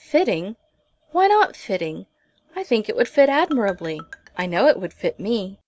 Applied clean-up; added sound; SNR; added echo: none; Marimba, xylophone; 18 dB; none.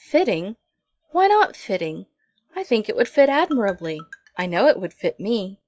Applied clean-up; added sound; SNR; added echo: classical method log-MMSE.